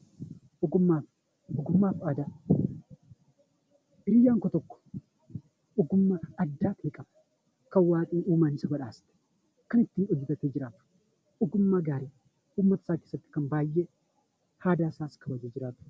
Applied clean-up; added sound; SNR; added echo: none; none; none; none.